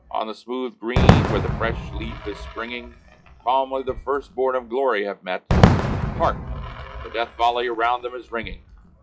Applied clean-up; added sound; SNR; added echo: classical method WPE with log-MMSE.